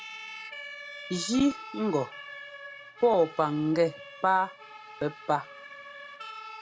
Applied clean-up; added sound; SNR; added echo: none; Siren; 14 dB; none.